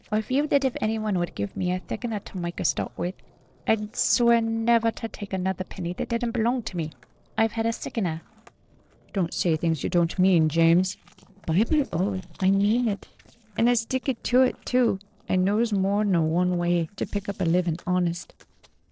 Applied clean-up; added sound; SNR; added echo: neural separator model SepFormer DNS4.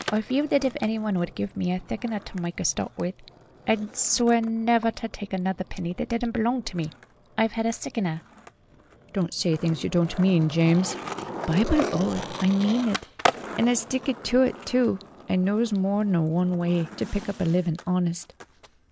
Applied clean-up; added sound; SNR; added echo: none; Skateboard; 12 dB; none.